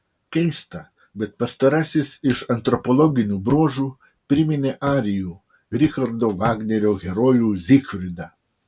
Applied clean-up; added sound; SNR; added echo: none; none; none; none.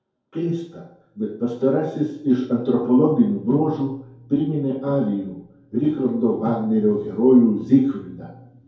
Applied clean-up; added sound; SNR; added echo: none; none; none; reverberation time 2.2 s.